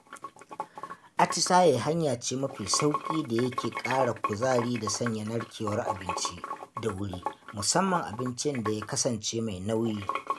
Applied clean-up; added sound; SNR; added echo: none; Sink (filling or washing) / Water; 8 dB; none.